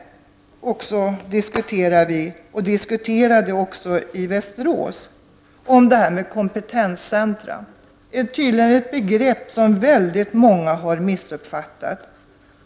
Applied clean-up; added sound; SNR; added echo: none; none; none; none.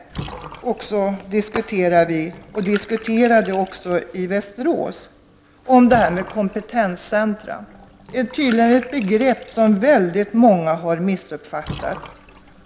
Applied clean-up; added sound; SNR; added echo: none; Bathtub (filling or washing) / Water; 19 dB; none.